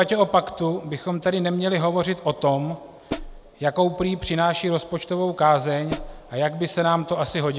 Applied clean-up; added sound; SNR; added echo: none; Hi-hat; 9 dB; none.